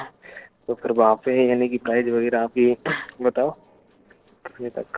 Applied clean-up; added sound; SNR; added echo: neural separator model SepFormer DNS4.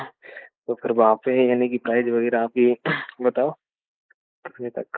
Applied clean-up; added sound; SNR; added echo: neural mask model Resemble Enhance denoiser.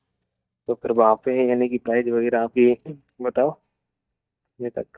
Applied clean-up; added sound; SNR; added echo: neural mask model DeepFilterNet 3.